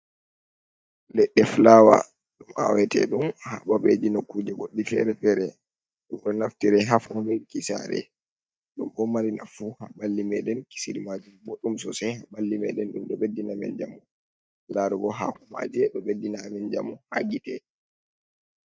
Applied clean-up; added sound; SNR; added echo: neural mask model DeepFilterNet 3.